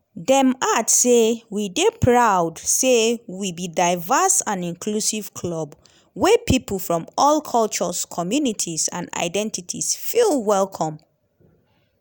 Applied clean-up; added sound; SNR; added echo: none; none; none; none.